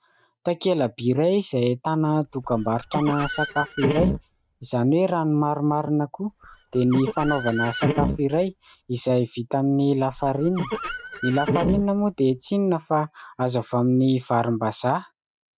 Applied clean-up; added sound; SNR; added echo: neural mask model RNNoise.